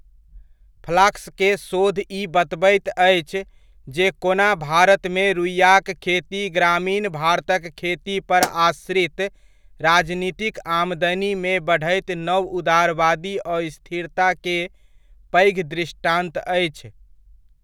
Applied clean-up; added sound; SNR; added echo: none; Explosion; 14 dB; none.